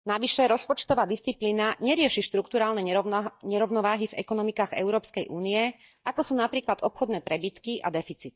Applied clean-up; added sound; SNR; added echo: neural mask model DeepFilterNet 3.